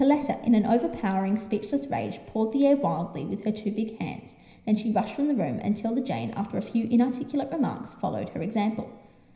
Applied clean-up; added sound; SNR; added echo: none; none; none; reverberation time 0.9 s.